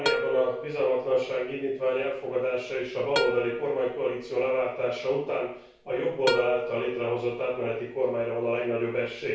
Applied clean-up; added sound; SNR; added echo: none; Plucked string instrument; 8 dB; reverberation time 0.6 s.